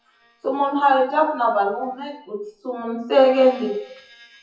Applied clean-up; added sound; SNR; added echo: classical method WPE with log-MMSE.